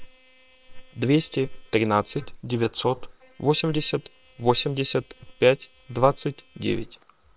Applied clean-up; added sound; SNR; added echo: neural separator model SepFormer WHAM!.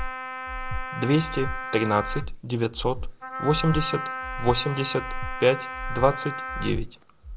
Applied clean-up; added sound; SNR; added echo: none; Wind instrument, woodwind instrument + Breathing; 4 dB; none.